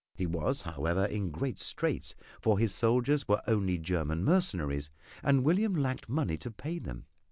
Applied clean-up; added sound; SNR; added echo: none; none; none; none.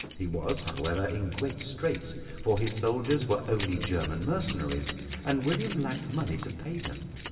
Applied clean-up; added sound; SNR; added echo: none; Keys jangling; 12 dB; reverberation time 2.4 s.